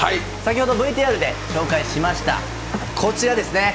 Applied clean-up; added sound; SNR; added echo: none; Rain; 8 dB; none.